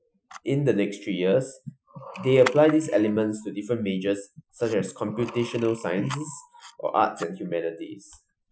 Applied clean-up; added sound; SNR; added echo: classical method Wiener filter.